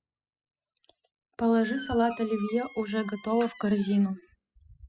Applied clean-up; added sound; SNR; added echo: classical method spectral subtraction.